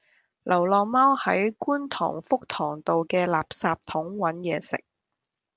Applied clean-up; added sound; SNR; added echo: none; none; none; none.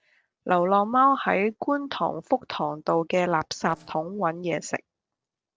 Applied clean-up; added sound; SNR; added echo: neural separator model SepFormer DNS4.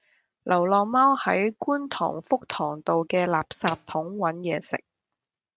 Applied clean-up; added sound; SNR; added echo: neural mask model RNNoise.